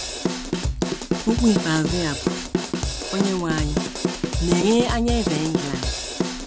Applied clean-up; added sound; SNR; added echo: none; Drum / Drum kit; 0 dB; none.